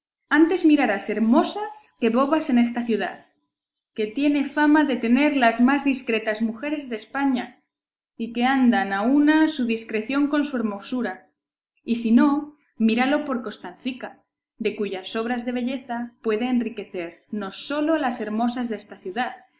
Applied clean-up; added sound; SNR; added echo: none; none; none; none.